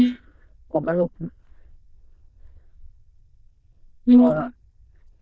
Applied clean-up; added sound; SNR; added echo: neural diffusion model UNIVERSE++.